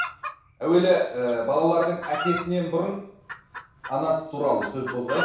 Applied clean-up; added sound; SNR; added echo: none; Chicken, rooster; 11 dB; reverberation time 0.7 s.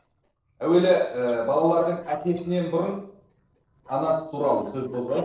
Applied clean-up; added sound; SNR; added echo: neural separator model SepFormer DNS4.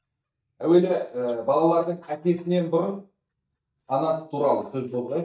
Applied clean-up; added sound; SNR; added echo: neural mask model DeepFilterNet 3.